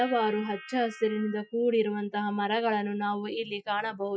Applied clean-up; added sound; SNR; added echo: classical method Wiener filter.